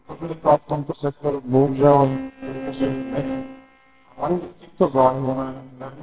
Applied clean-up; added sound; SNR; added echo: neural separator model SepFormer WHAMR!.